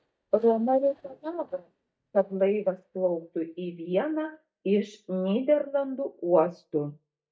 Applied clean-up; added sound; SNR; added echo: neural mask model DeepFilterNet 3.